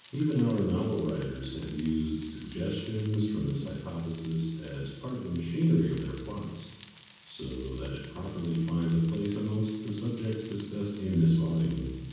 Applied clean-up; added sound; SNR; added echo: none; Frying (food); 17 dB; reverberation time 1.2 s.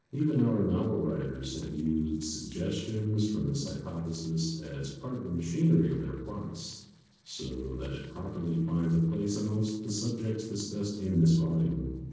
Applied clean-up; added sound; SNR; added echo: neural separator model SepFormer DNS4.